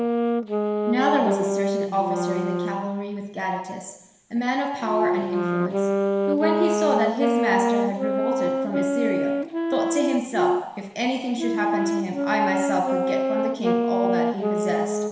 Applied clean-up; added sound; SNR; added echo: none; Wind instrument, woodwind instrument; -2 dB; reverberation time 1.1 s.